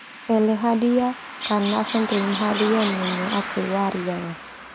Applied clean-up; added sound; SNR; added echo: none; Car passing by + Bird vocalization, bird call, bird song; 8 dB; none.